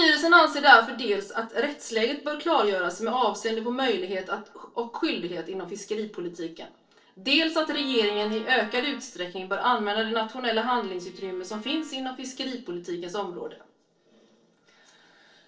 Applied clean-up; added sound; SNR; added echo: neural separator model SepFormer DNS4.